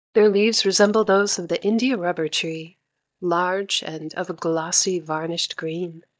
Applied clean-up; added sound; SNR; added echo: neural mask model DeepFilterNet 3.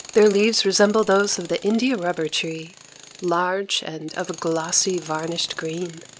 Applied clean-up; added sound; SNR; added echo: none; Tools; 20 dB; none.